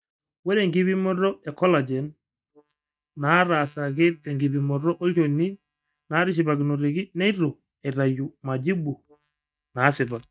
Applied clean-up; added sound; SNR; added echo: neural mask model DeepFilterNet 3.